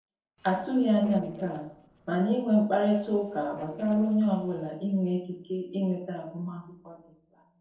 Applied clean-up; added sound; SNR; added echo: neural separator model SepFormer DNS4.